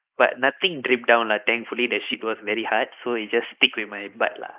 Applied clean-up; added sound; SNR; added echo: neural mask model Resemble Enhance denoiser.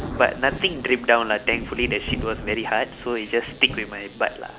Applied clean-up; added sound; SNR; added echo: none; Thunder; 11 dB; none.